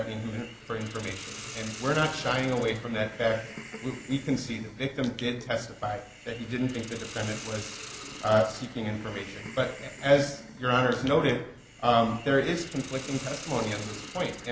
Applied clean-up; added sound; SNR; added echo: none; Hiss; 14 dB; none.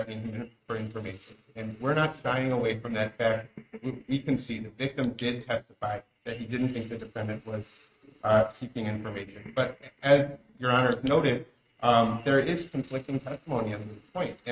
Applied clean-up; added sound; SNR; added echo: neural mask model RNNoise.